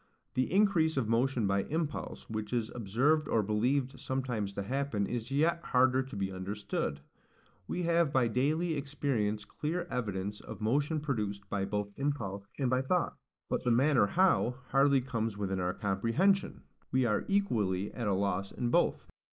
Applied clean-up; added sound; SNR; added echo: neural mask model Resemble Enhance denoiser.